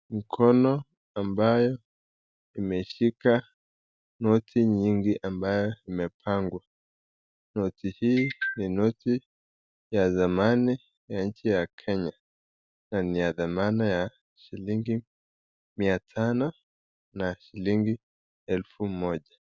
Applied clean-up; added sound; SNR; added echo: none; none; none; none.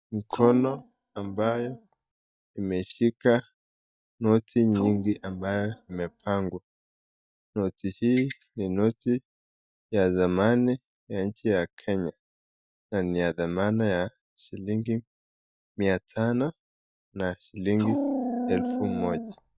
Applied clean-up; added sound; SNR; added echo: neural mask model DeepFilterNet 3.